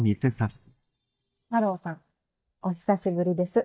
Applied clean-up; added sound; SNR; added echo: neural mask model DeepFilterNet 3.